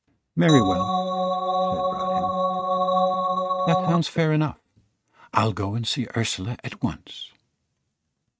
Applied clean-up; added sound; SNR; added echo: neural mask model RNNoise.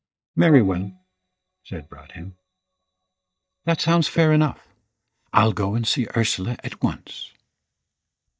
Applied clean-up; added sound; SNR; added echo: neural mask model DeepFilterNet 3.